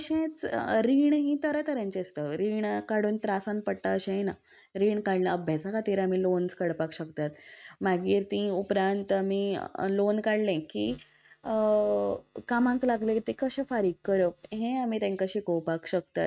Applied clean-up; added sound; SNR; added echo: neural mask model RNNoise.